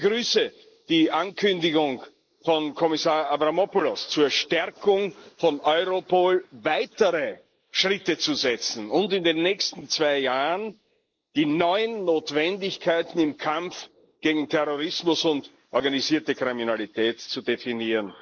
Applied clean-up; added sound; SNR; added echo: neural mask model Resemble Enhance denoiser.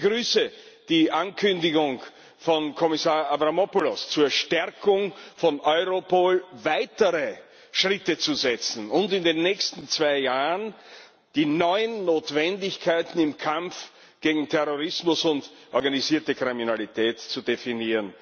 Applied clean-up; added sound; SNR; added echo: none; none; none; none.